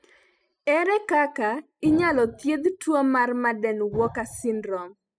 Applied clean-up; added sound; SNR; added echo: classical method spectral subtraction.